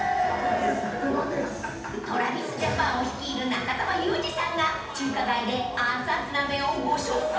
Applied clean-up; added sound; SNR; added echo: none; none; none; reverberation time 0.8 s.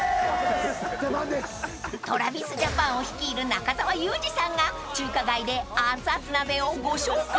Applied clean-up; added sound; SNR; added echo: none; none; none; none.